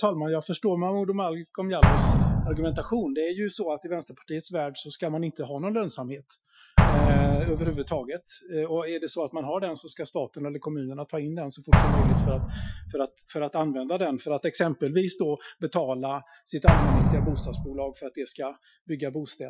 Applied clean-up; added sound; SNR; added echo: classical method Wiener filter.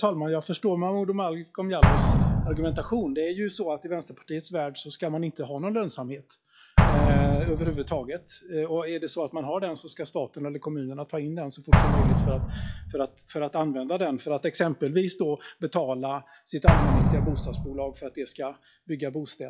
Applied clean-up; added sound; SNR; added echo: classical method log-MMSE.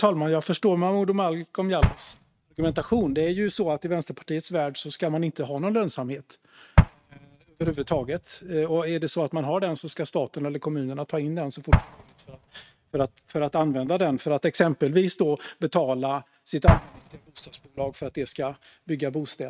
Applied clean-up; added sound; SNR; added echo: neural mask model RNNoise.